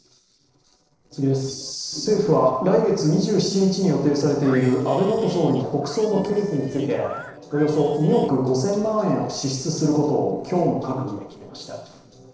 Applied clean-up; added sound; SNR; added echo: neural separator model SepFormer DNS4.